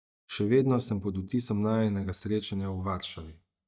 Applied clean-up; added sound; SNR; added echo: neural mask model DeepFilterNet 3.